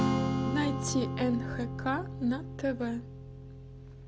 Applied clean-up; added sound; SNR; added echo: none; Strum; 0 dB; none.